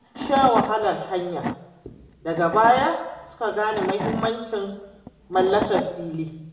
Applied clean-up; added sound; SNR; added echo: none; Wood / Tools; 9 dB; reverberation time 1.0 s.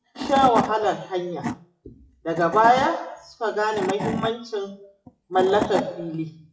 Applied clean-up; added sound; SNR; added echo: classical method WPE with log-MMSE.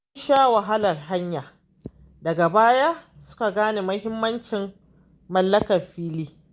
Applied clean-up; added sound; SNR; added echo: none; none; none; none.